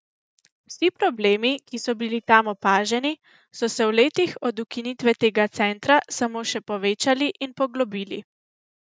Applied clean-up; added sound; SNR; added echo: neural mask model DeepFilterNet 3.